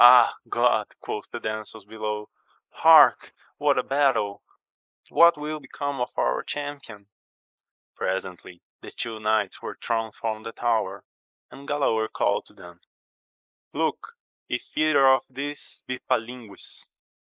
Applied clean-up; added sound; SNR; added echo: neural mask model Resemble Enhance denoiser.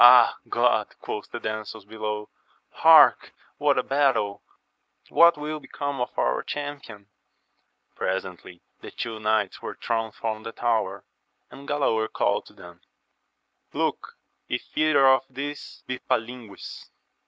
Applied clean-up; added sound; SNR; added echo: none; none; none; none.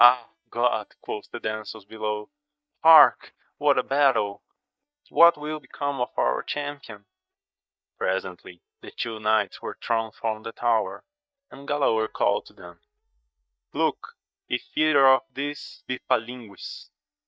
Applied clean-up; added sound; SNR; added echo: neural mask model DeepFilterNet 3.